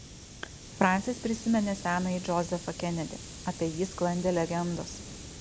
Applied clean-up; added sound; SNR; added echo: none; Hiss; 12 dB; none.